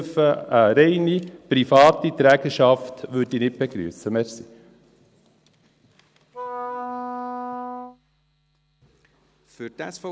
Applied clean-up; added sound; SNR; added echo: none; Wind instrument, woodwind instrument; 11 dB; none.